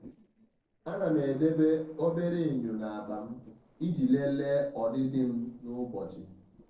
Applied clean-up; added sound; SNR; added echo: neural separator model SepFormer DNS4.